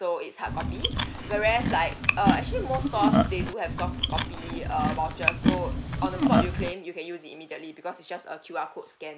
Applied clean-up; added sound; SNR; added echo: none; Chewing, mastication; -5 dB; none.